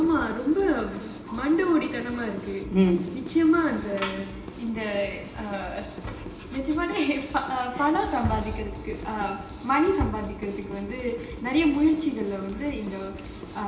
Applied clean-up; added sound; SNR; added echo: none; Drum kit; 17 dB; reverberation time 1.9 s.